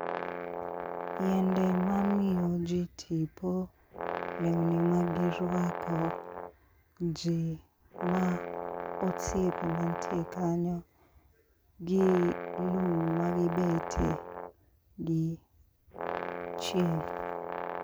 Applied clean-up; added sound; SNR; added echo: none; Brass instrument; 6 dB; none.